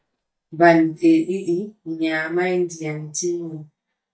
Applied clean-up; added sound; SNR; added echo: neural mask model DeepFilterNet 3.